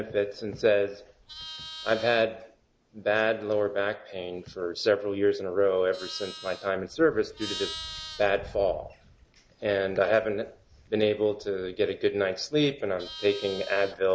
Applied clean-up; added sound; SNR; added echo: none; Livestock, farm animals, working animals; 17 dB; none.